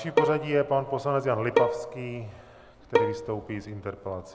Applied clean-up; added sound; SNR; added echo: none; Bowed string instrument; 1 dB; none.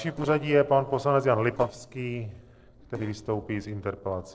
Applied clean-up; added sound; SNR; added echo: neural separator model SepFormer DNS4.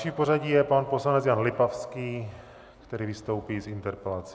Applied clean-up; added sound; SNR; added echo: none; none; none; none.